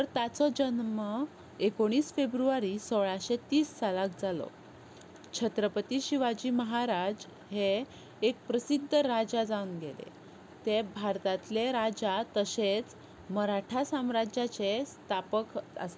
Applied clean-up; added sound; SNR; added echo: none; none; none; none.